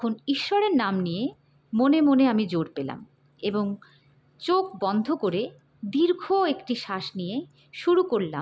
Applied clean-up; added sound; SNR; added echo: none; none; none; none.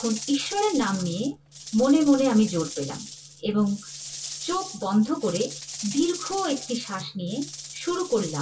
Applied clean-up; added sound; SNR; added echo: none; Rattle / Rattle (instrument); 12 dB; reverberation time 0.1 s.